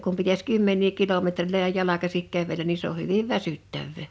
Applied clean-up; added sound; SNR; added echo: none; none; none; none.